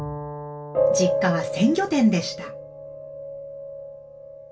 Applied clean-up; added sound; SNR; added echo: none; Bowed string instrument; 15 dB; reverberation time 0.2 s.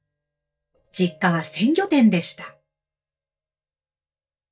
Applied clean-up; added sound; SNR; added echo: neural mask model DeepFilterNet 3.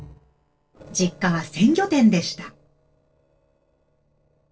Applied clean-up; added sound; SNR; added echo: neural separator model SepFormer DNS4.